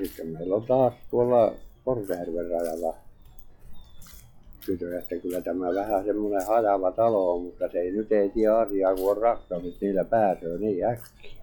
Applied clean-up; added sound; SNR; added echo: classical method log-MMSE.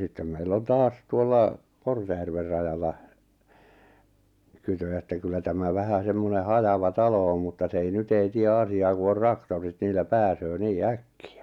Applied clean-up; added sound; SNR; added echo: none; none; none; none.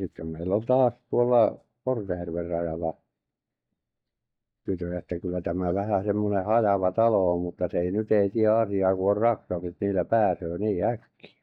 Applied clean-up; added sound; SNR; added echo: neural mask model DeepFilterNet 3.